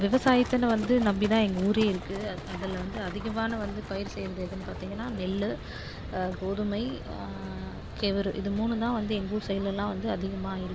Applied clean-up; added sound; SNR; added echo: none; Livestock, farm animals, working animals; 10 dB; none.